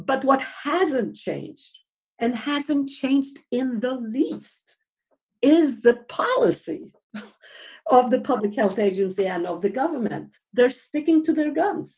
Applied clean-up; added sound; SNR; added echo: none; none; none; none.